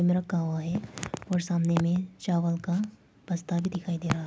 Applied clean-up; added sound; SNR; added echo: none; none; none; none.